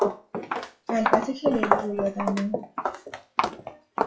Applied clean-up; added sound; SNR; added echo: classical method WPE with log-MMSE.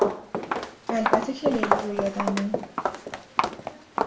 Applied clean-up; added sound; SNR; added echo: none; Walk, footsteps; -3 dB; reverberation time 0.3 s.